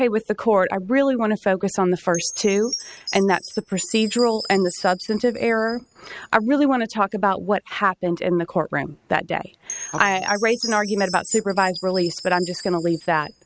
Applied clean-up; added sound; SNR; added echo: neural mask model RNNoise.